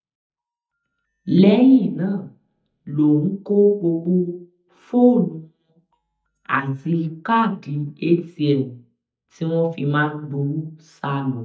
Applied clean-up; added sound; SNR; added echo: neural mask model DeepFilterNet 3.